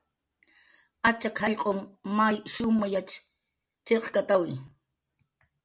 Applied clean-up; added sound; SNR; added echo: none; none; none; none.